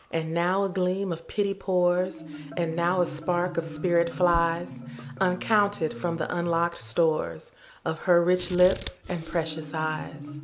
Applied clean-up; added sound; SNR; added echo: none; Marimba, xylophone + Scissors; 14 dB; none.